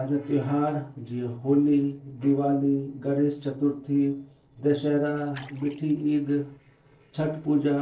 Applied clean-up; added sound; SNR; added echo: neural separator model SepFormer DNS4.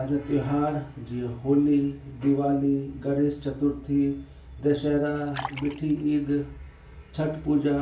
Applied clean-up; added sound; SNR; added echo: none; Fill (with liquid); 16 dB; reverberation time 0.3 s.